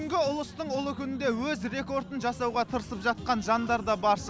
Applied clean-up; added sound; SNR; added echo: none; none; none; none.